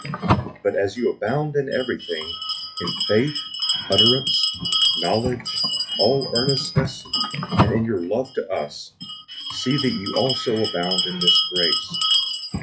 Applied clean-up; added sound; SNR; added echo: classical method WPE with log-MMSE.